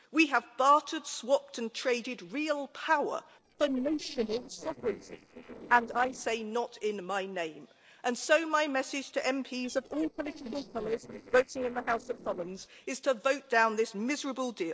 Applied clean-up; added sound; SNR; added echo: neural separator model SepFormer DNS4.